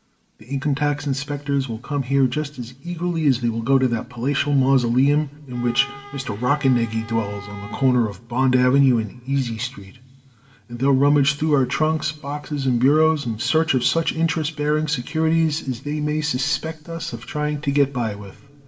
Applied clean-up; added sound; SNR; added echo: none; Bowed string instrument; 19 dB; reverberation time 1.4 s.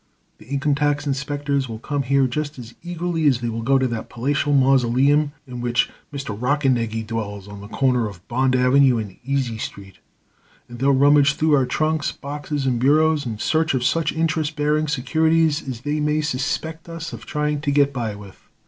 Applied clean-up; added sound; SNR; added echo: none; none; none; none.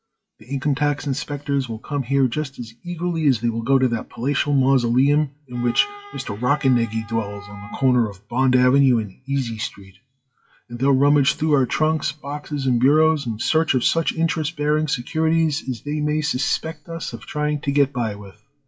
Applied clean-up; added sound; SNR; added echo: classical method WPE with log-MMSE.